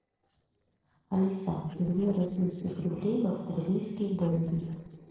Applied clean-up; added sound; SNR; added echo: neural separator model SepFormer DNS4.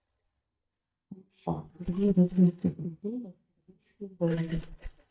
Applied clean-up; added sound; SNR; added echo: neural mask model DeepFilterNet 3.